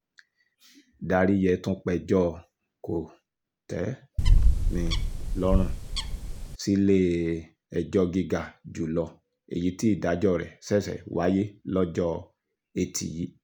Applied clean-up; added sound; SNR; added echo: none; Bird; -5 dB; none.